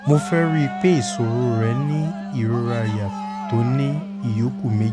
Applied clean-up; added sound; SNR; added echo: none; Cheering + Wind instrument, woodwind instrument; 8 dB; none.